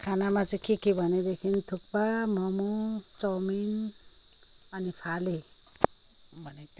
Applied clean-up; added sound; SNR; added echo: none; none; none; none.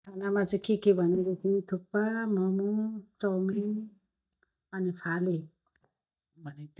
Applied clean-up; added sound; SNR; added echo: neural mask model DeepFilterNet 3.